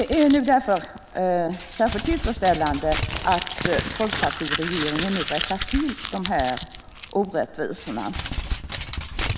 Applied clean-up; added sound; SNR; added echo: none; Crumpling, crinkling; 6 dB; none.